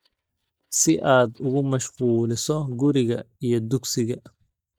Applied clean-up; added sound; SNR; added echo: neural mask model DeepFilterNet 3.